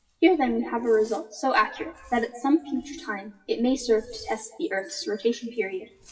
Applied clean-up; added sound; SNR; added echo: classical method WPE with log-MMSE.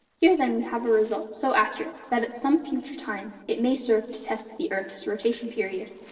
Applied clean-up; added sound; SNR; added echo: neural separator model SepFormer DNS4.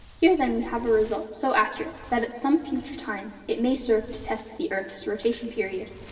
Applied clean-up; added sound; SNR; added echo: none; Wind; 19 dB; reverberation time 2.2 s.